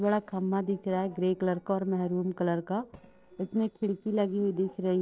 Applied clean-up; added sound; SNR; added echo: neural separator model SepFormer DNS4.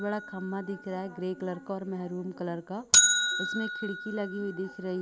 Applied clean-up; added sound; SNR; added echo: none; Bell; -4 dB; none.